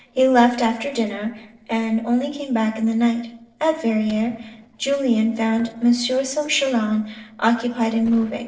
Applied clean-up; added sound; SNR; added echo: neural separator model SepFormer DNS4.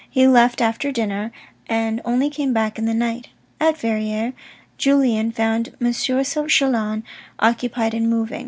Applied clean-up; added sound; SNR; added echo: none; none; none; none.